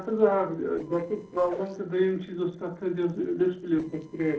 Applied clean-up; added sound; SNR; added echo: neural separator model SepFormer DNS4.